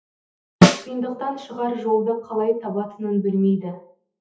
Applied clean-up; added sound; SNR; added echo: classical method WPE with log-MMSE.